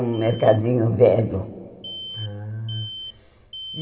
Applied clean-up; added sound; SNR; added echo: none; Alarm; 16 dB; reverberation time 1.8 s.